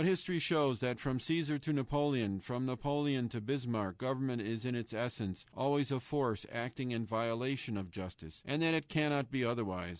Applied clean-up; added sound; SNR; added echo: none; none; none; none.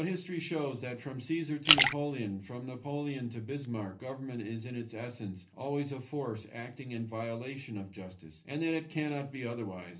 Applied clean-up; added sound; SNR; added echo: none; Splash, splatter; -4 dB; reverberation time 0.3 s.